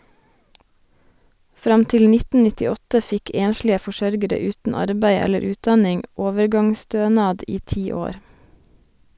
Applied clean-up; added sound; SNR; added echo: none; none; none; none.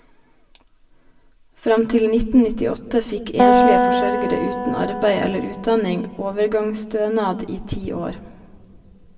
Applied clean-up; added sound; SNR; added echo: none; Acoustic guitar; -1 dB; reverberation time 1.2 s.